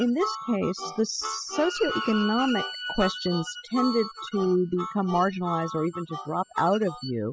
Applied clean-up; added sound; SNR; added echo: classical method spectral subtraction.